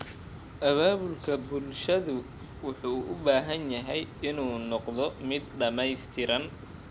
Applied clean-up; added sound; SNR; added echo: none; Mechanisms; 17 dB; none.